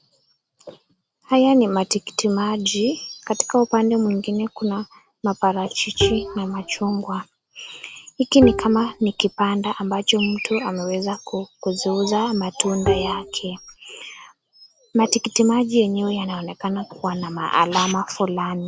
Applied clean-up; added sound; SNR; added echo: none; Bowed string instrument; 4 dB; none.